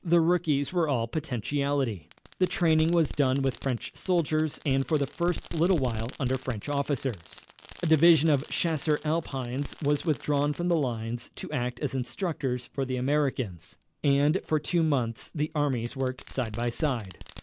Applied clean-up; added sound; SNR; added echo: none; Fireworks; 16 dB; none.